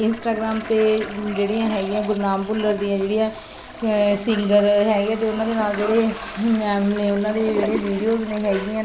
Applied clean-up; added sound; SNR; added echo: none; Toilet flush; 13 dB; none.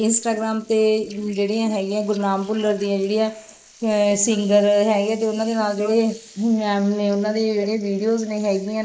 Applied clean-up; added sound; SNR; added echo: neural mask model Resemble Enhance denoiser.